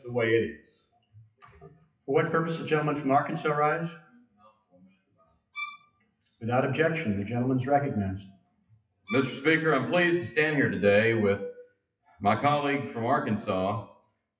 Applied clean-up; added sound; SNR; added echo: classical method WPE with log-MMSE.